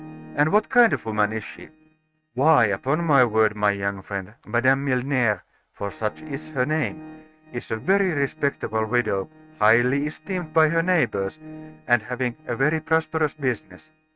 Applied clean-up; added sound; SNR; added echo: neural mask model RNNoise.